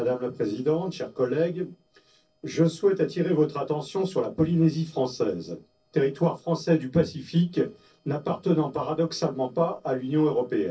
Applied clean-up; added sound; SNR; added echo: neural separator model SepFormer DNS4.